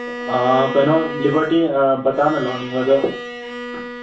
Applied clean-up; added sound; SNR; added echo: none; Bowed string instrument; 10 dB; reverberation time 0.3 s.